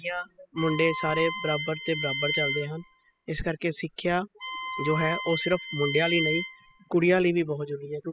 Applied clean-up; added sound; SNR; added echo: classical method spectral subtraction.